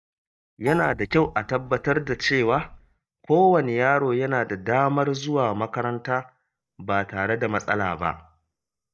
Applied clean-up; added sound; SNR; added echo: neural mask model DeepFilterNet 3.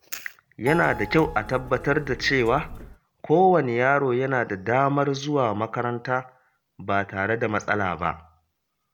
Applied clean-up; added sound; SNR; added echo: none; Keyboard (musical); 13 dB; none.